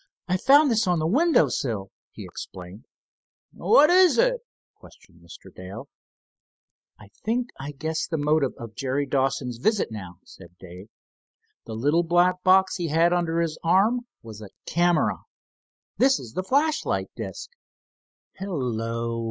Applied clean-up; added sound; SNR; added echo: neural mask model Resemble Enhance denoiser.